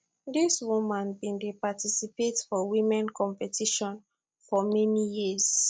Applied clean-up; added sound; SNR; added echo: none; none; none; none.